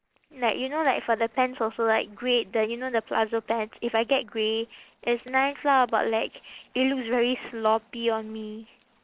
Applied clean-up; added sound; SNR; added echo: neural separator model SepFormer DNS4.